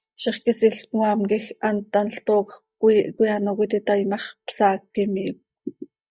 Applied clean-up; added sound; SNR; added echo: neural mask model DeepFilterNet 3.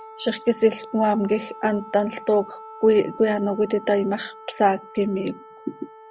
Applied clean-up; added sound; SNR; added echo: none; Wind instrument, woodwind instrument; 18 dB; none.